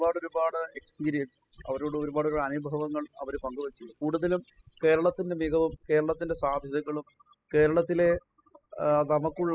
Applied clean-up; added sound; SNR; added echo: classical method spectral subtraction.